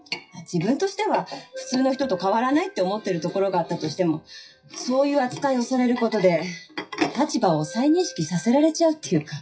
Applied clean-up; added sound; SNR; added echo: classical method WPE with log-MMSE.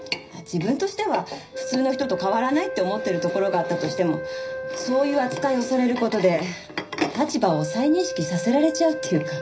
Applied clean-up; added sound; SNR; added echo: none; Wind instrument, woodwind instrument; 9 dB; reverberation time 0.5 s.